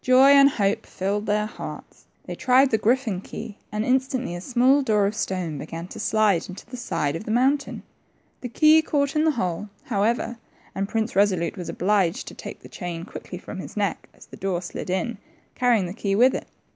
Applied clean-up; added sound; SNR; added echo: none; none; none; none.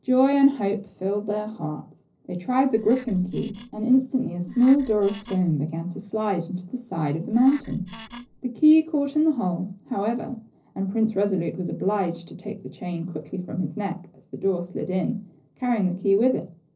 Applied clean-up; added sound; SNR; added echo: neural separator model SepFormer DNS4.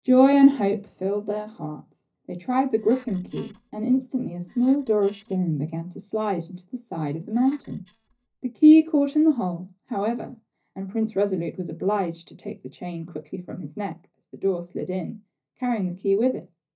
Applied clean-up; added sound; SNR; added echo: neural mask model DeepFilterNet 3.